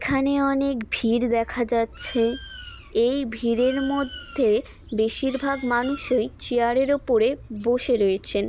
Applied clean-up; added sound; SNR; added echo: none; Bird; 19 dB; none.